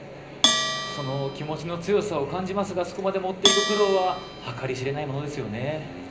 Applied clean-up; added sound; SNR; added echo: none; Bell; 3 dB; reverberation time 0.5 s.